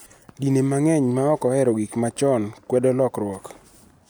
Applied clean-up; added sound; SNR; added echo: none; none; none; none.